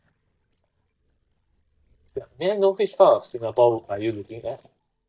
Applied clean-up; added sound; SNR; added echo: neural mask model DeepFilterNet 3.